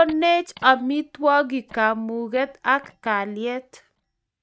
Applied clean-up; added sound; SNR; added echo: neural mask model DeepFilterNet 3.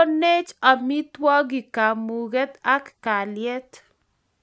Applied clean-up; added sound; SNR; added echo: none; none; none; none.